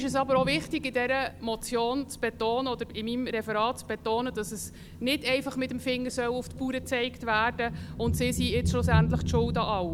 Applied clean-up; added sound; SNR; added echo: none; Thunder; 5 dB; none.